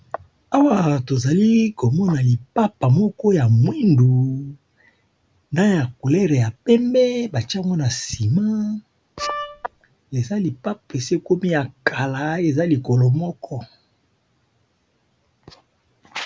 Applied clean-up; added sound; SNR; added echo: none; Wind instrument, woodwind instrument; 10 dB; none.